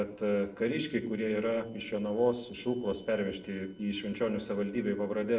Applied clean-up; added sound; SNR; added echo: neural separator model SepFormer DNS4.